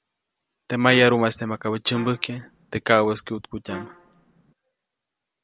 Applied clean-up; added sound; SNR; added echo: none; Trumpet; 17 dB; none.